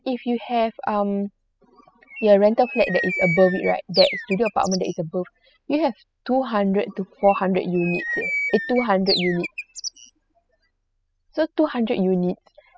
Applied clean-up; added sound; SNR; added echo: classical method spectral subtraction.